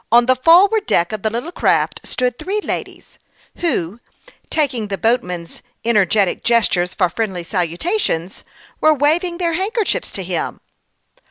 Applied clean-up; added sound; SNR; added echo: none; none; none; none.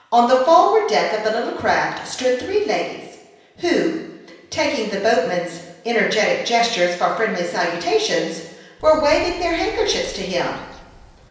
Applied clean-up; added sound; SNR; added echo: none; Bird; 20 dB; reverberation time 0.9 s.